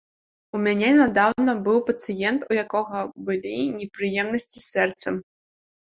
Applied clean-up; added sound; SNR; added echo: none; none; none; none.